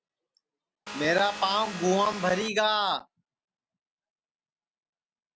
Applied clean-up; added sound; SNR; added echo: none; Vehicle; 8 dB; none.